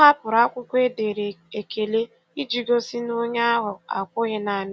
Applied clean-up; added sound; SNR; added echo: none; none; none; none.